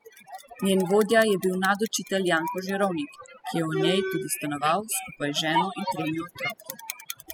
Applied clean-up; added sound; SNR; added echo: classical method spectral subtraction.